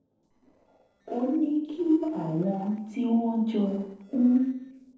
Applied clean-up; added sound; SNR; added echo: neural separator model SepFormer DNS4.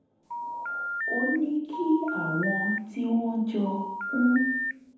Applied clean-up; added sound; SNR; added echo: none; Telephone; 4 dB; reverberation time 0.9 s.